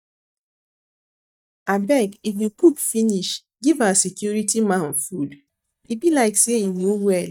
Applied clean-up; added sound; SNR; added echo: neural mask model DeepFilterNet 3.